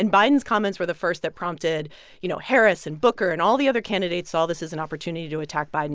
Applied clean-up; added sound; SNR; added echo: none; none; none; none.